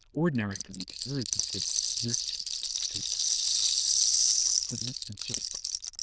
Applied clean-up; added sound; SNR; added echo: neural diffusion model UNIVERSE++.